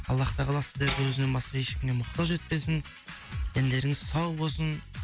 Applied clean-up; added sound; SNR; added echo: none; Tambourine; -1 dB; none.